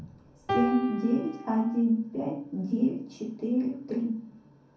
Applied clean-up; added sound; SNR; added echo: none; Piano; 4 dB; reverberation time 0.5 s.